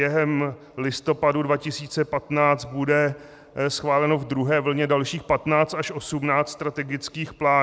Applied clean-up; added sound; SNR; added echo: none; none; none; none.